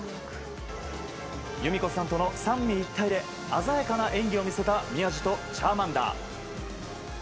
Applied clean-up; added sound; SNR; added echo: none; none; none; none.